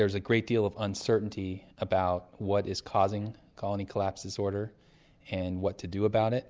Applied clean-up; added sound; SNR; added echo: none; none; none; none.